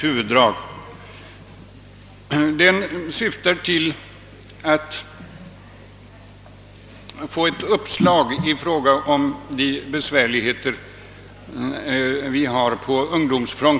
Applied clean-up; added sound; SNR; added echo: none; none; none; none.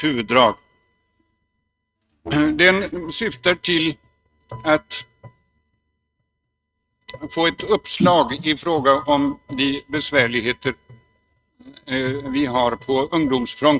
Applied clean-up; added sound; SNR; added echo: neural mask model RNNoise.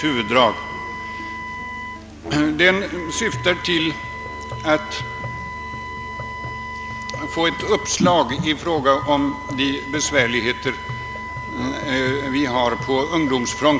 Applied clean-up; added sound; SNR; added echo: none; Musical instrument + Wind instrument, woodwind instrument; 9 dB; none.